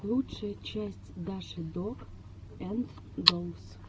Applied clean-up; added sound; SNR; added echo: none; none; none; none.